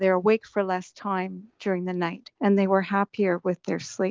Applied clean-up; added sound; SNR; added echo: none; none; none; none.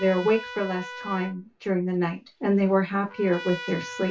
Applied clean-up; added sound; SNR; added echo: none; Trumpet; 14 dB; reverberation time 0.2 s.